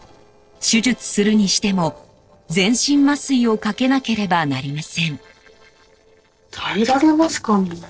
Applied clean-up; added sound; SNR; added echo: neural separator model SepFormer DNS4.